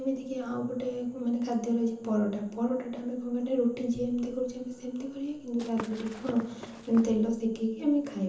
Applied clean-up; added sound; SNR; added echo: none; Walk, footsteps / Run; 13 dB; reverberation time 0.7 s.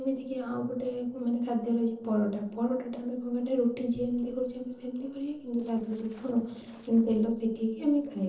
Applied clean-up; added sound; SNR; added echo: neural separator model SepFormer DNS4.